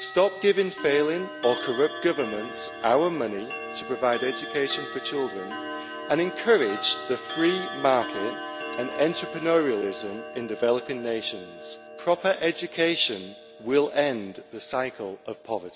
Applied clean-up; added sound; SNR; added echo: none; Clock; 11 dB; none.